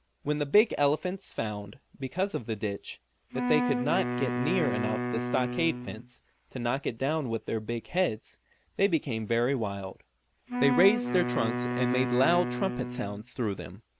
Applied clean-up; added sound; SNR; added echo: none; Wind instrument, woodwind instrument; 2 dB; none.